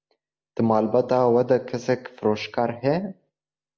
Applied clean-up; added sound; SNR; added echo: none; none; none; none.